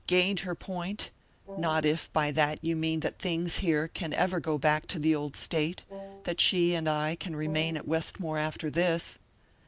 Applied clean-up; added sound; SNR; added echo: none; Wind instrument, woodwind instrument; 15 dB; none.